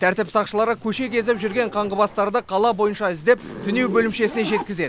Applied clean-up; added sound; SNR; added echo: none; Zipper (clothing); 14 dB; none.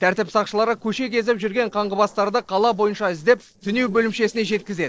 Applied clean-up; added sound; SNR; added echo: neural separator model SepFormer DNS4.